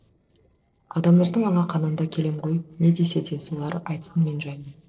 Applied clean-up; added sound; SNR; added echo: neural separator model SepFormer DNS4.